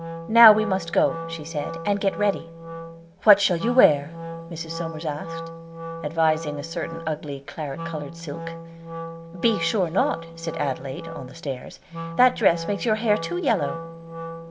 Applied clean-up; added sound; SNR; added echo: none; Wind instrument, woodwind instrument; 10 dB; reverberation time 0.8 s.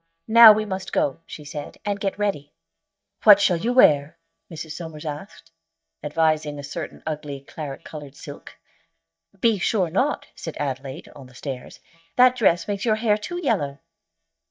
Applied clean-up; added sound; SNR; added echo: neural mask model DeepFilterNet 3.